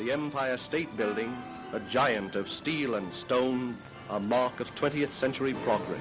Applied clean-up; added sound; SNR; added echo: none; Wind instrument, woodwind instrument; 16 dB; none.